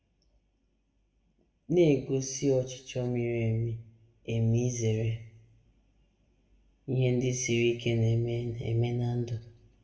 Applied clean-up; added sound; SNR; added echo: none; none; none; reverberation time 0.6 s.